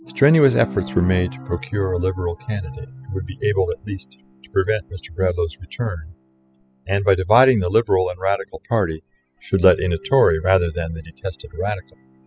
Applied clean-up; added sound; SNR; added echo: classical method spectral subtraction.